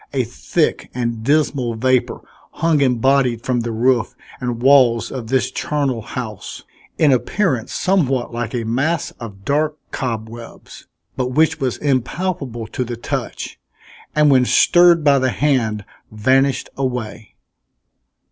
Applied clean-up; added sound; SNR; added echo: none; none; none; none.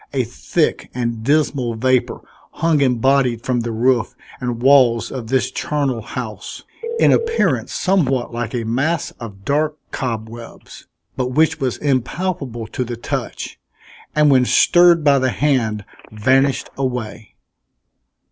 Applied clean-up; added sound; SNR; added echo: none; Telephone; 17 dB; none.